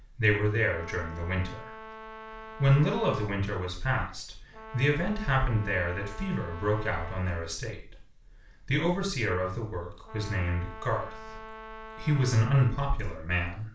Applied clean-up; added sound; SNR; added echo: none; Brass instrument; 16 dB; reverberation time 0.3 s.